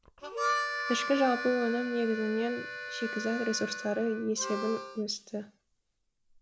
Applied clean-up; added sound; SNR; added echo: none; Harmonica; 5 dB; none.